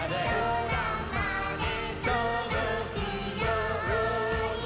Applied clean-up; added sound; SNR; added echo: none; none; none; none.